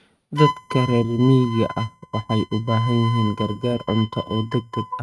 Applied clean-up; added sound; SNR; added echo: neural mask model RNNoise.